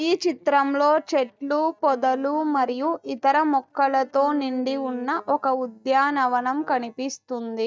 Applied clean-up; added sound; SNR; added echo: neural mask model DeepFilterNet 3.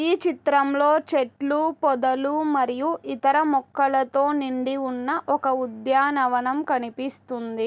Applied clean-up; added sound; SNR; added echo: none; none; none; none.